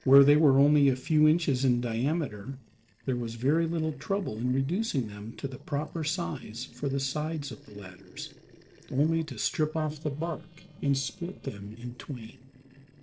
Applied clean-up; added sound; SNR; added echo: neural separator model SepFormer DNS4.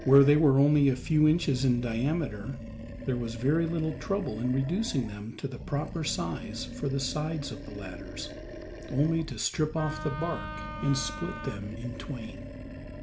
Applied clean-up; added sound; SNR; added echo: none; Animal + Wind instrument, woodwind instrument; 11 dB; none.